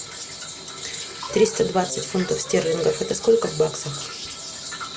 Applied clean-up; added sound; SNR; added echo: none; Wind instrument, woodwind instrument; 18 dB; none.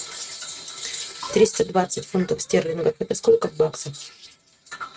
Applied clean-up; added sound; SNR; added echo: neural mask model RNNoise.